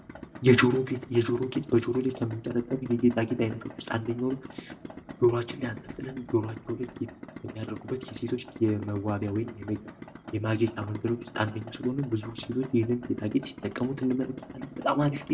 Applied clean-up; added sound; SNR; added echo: none; Idling; 15 dB; reverberation time 0.3 s.